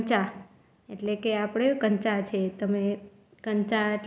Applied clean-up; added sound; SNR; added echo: none; none; none; none.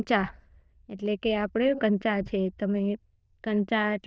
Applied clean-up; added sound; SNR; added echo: neural diffusion model UNIVERSE++.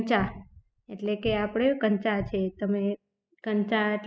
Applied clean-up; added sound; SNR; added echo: classical method spectral subtraction.